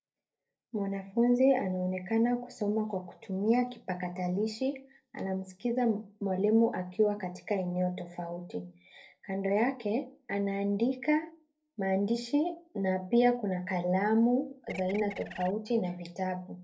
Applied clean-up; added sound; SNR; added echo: neural separator model SepFormer DNS4.